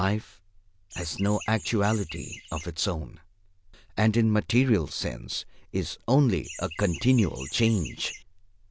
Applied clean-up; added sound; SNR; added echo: none; Chirp, tweet; 15 dB; none.